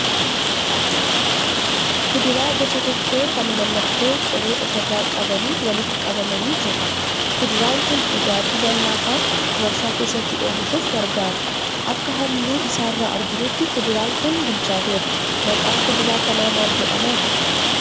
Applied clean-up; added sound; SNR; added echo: none; Rain; -5 dB; none.